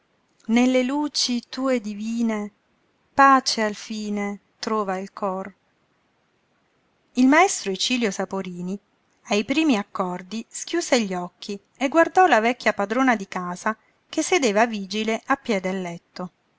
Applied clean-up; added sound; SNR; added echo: none; none; none; none.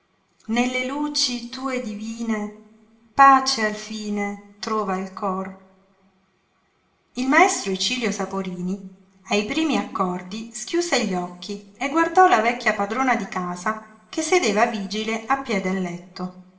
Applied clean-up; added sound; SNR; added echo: none; none; none; reverberation time 0.8 s.